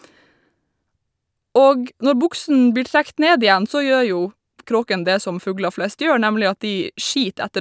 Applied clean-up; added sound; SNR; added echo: none; none; none; none.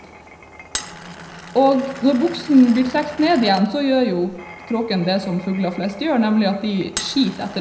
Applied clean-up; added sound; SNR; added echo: none; Glass; 16 dB; reverberation time 0.7 s.